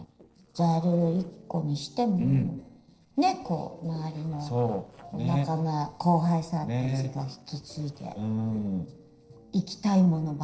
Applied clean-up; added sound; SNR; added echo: neural separator model SepFormer DNS4.